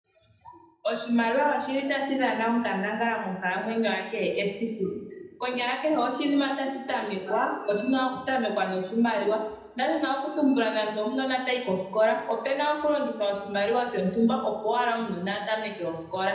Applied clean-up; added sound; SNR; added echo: none; none; none; reverberation time 0.8 s.